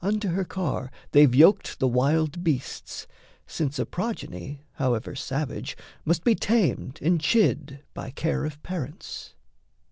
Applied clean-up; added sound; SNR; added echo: none; none; none; none.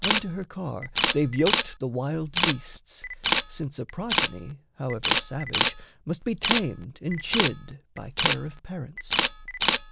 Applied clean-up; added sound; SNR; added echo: none; Camera; -5 dB; none.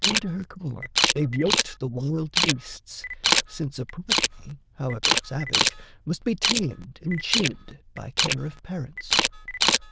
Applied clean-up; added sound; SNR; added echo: neural diffusion model UNIVERSE++.